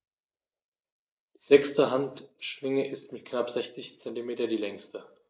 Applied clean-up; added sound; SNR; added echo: neural mask model Resemble Enhance denoiser.